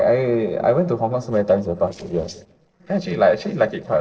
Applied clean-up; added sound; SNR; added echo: neural separator model SepFormer DNS4.